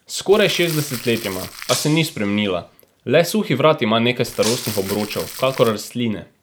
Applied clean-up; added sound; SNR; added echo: none; Crumpling, crinkling + Shatter; 12 dB; none.